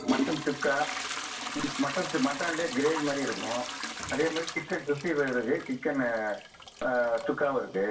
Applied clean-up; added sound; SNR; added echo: none; Trickle, dribble / Toilet flush / Hiss; 7 dB; reverberation time 0.2 s.